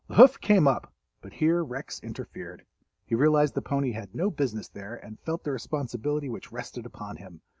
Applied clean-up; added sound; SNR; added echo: none; none; none; none.